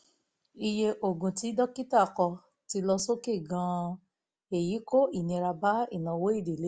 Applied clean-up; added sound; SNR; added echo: none; none; none; none.